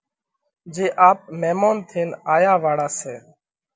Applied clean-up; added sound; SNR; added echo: none; none; none; none.